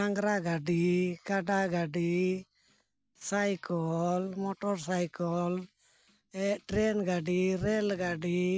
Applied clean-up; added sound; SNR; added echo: none; none; none; none.